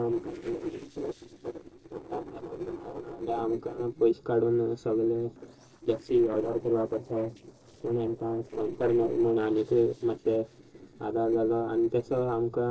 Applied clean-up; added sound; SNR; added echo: neural separator model SepFormer DNS4.